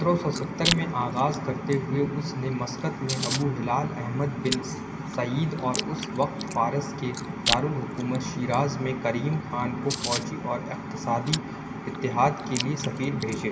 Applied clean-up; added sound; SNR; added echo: none; Chewing, mastication; 9 dB; reverberation time 0.5 s.